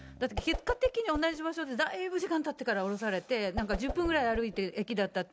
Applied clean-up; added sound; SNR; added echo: none; Whoosh, swoosh, swish; 8 dB; none.